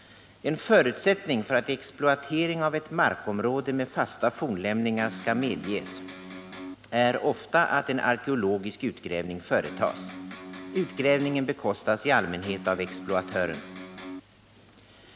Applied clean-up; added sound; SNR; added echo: none; Electric guitar; 12 dB; none.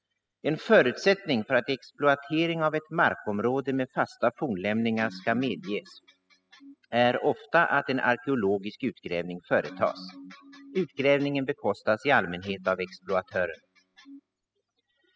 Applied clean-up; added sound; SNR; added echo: classical method spectral subtraction.